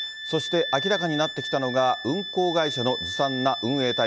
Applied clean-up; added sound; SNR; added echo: none; Wind instrument, woodwind instrument; 7 dB; none.